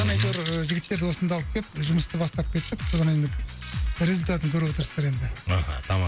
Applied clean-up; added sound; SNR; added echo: none; Bird vocalization, bird call, bird song; 15 dB; none.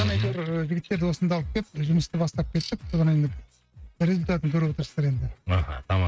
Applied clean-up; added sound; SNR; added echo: neural mask model RNNoise.